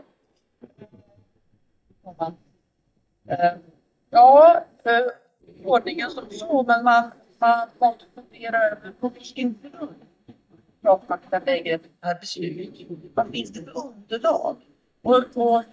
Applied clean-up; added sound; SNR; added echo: neural mask model DeepFilterNet 3.